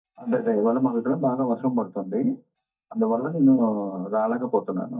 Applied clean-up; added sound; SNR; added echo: neural mask model DeepFilterNet 3.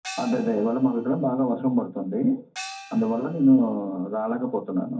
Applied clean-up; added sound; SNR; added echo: none; Gong; 16 dB; reverberation time 0.3 s.